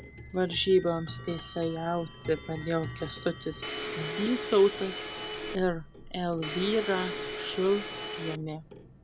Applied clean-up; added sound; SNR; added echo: none; Domestic sounds, home sounds + Clock; 8 dB; none.